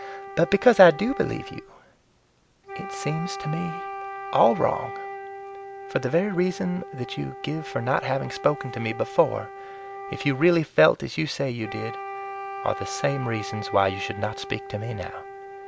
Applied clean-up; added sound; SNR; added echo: none; Wind instrument, woodwind instrument; 11 dB; none.